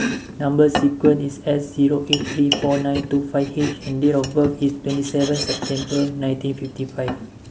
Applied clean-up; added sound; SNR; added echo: none; Domestic sounds, home sounds; 9 dB; none.